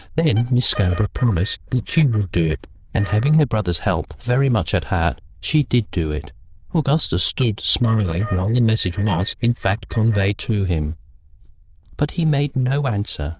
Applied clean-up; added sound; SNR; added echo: neural diffusion model UNIVERSE++.